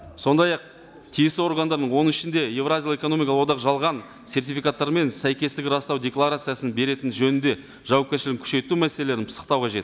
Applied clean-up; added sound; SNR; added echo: none; none; none; none.